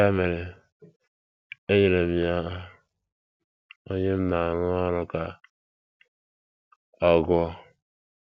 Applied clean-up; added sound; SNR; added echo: none; none; none; none.